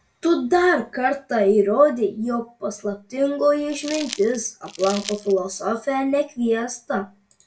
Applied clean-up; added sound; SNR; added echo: none; Crumpling, crinkling; 14 dB; reverberation time 0.2 s.